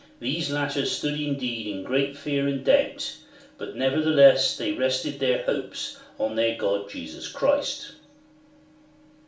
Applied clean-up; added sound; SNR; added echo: none; none; none; reverberation time 0.4 s.